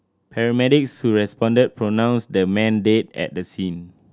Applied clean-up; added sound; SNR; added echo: none; none; none; none.